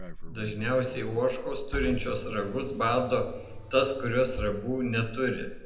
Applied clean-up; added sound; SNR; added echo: none; Car; 8 dB; reverberation time 0.8 s.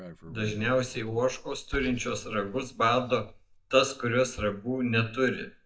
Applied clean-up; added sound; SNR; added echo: neural mask model DeepFilterNet 3.